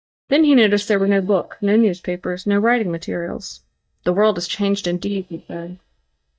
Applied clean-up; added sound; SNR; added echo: neural mask model DeepFilterNet 3.